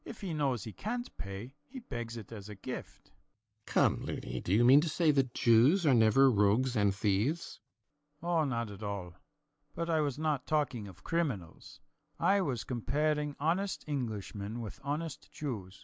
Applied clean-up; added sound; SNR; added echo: none; none; none; none.